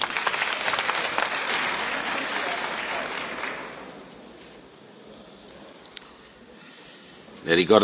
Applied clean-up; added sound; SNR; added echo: none; none; none; none.